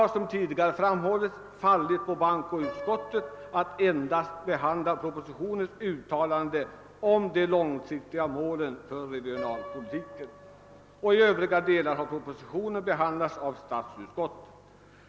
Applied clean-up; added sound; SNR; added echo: none; Piano; 19 dB; none.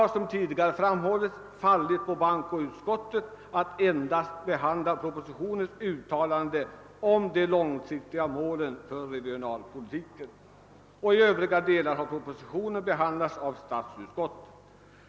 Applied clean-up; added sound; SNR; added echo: none; none; none; none.